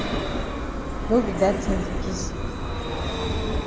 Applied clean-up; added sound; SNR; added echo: none; Vehicle; -2 dB; none.